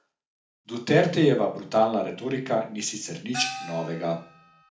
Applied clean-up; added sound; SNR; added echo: none; Gong; 11 dB; reverberation time 0.4 s.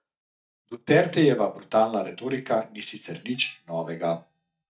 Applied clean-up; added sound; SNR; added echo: neural mask model DeepFilterNet 3.